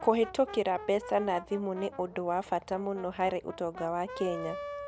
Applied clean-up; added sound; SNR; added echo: none; Brass instrument; 13 dB; none.